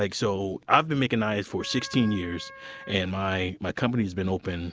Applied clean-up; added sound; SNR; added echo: none; Wind instrument, woodwind instrument; 18 dB; none.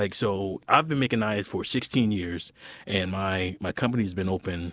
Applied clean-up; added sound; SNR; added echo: none; none; none; none.